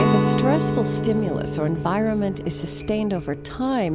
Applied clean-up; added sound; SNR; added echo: none; Guitar; 1 dB; none.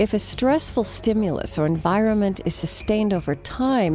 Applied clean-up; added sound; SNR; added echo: none; none; none; none.